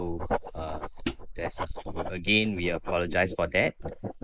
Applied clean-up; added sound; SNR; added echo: neural mask model Resemble Enhance denoiser.